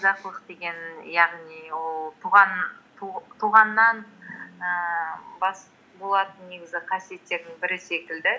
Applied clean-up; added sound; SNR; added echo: none; none; none; none.